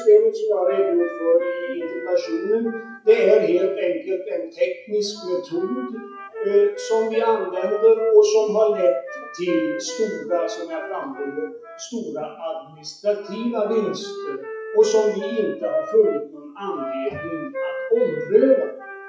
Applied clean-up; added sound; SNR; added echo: classical method WPE with log-MMSE.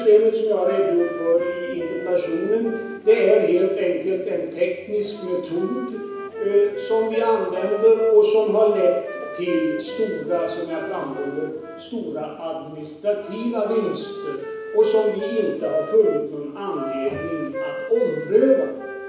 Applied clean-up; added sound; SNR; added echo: none; Wind instrument, woodwind instrument; 12 dB; reverberation time 0.9 s.